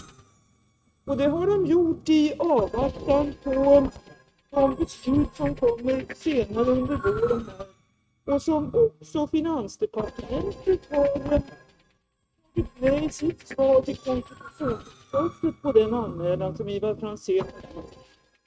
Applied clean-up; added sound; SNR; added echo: neural mask model RNNoise.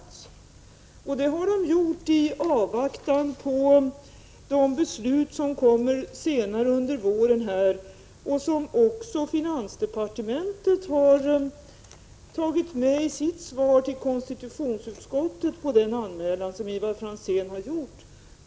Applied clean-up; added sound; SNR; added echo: none; none; none; none.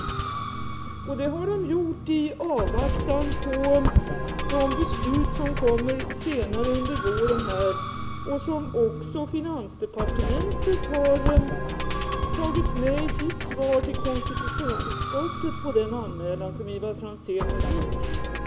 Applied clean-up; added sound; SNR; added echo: none; Musical instrument; 0 dB; none.